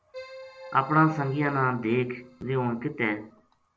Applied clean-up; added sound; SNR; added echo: none; Keyboard (musical); 19 dB; none.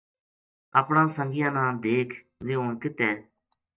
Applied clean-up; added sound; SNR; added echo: neural mask model DeepFilterNet 3.